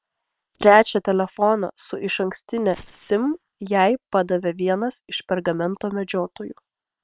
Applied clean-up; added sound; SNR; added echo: neural separator model SepFormer WHAM!.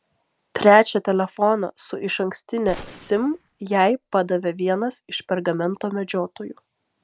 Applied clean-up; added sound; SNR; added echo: none; Gunshot, gunfire; 19 dB; none.